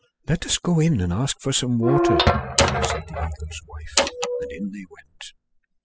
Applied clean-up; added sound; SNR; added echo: classical method spectral subtraction.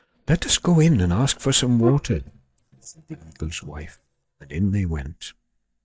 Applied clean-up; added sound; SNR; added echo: neural mask model DeepFilterNet 3.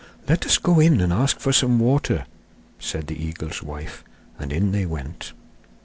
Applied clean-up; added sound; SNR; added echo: none; none; none; none.